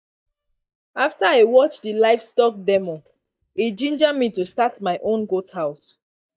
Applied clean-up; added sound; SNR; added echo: neural mask model DeepFilterNet 3.